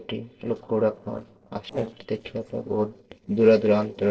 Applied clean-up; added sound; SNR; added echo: neural separator model SepFormer DNS4.